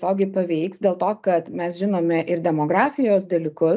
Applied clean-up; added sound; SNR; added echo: none; none; none; none.